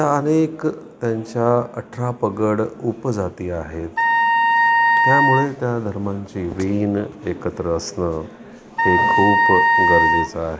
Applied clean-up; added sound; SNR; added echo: none; Wind instrument, woodwind instrument; -5 dB; none.